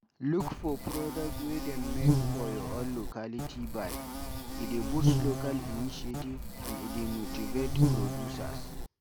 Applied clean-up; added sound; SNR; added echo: none; Insect; -5 dB; none.